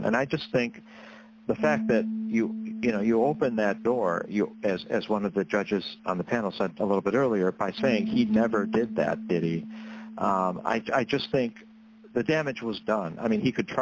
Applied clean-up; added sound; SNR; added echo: none; Bass guitar; 10 dB; none.